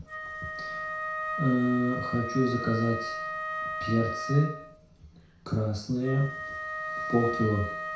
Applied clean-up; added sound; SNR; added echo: none; Wind instrument, woodwind instrument; 5 dB; reverberation time 0.5 s.